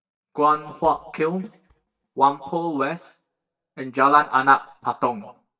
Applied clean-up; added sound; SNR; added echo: neural mask model DeepFilterNet 3.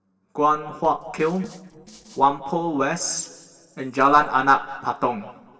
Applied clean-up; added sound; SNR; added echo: neural separator model SepFormer DNS4.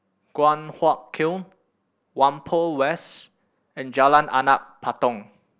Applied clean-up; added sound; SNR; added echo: none; none; none; none.